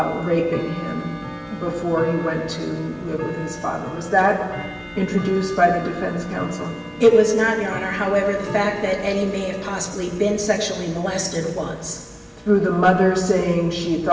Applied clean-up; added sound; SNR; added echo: none; Tick-tock / Bell; 14 dB; reverberation time 1.2 s.